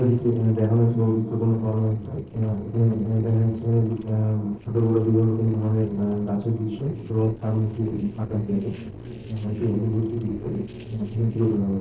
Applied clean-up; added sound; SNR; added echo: neural separator model SepFormer DNS4.